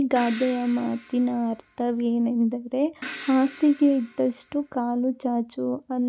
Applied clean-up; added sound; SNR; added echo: none; Crash cymbal; 17 dB; none.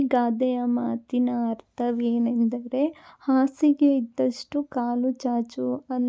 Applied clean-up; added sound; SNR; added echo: none; none; none; none.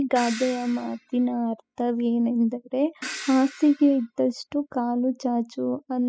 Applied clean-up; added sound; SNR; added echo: classical method spectral subtraction.